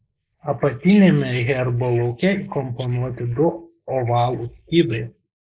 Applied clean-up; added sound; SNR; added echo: neural mask model Resemble Enhance denoiser.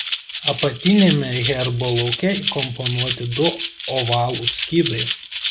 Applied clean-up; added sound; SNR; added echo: none; Rattle (instrument); 5 dB; none.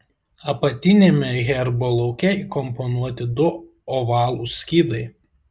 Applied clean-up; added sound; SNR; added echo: none; none; none; none.